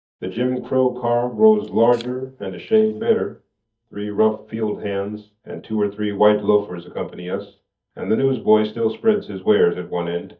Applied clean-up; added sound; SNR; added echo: neural mask model DeepFilterNet 3.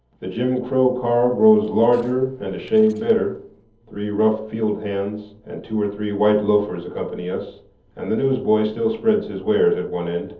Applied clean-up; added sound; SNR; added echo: neural separator model SepFormer DNS4.